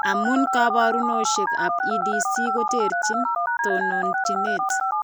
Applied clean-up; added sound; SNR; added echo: none; Telephone; -3 dB; none.